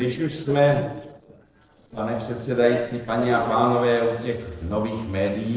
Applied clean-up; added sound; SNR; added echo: neural separator model SepFormer DNS4.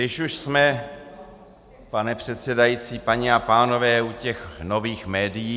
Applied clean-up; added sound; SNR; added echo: none; none; none; none.